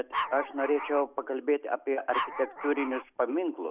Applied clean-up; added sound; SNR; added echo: none; Dog; 6 dB; none.